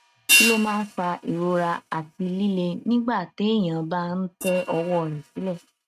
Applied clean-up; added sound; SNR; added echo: neural mask model RNNoise.